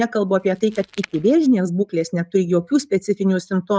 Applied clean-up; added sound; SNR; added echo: neural mask model RNNoise.